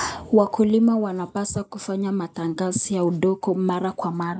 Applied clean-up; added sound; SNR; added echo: neural mask model Resemble Enhance denoiser.